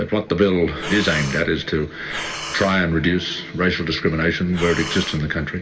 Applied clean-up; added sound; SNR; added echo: none; Breathing; 12 dB; reverberation time 1.6 s.